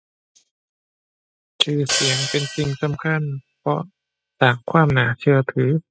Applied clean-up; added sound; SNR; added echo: classical method spectral subtraction.